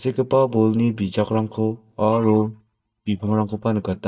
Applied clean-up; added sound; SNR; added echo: neural mask model DeepFilterNet 3.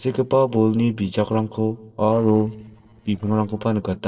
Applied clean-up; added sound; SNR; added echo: neural separator model SepFormer DNS4.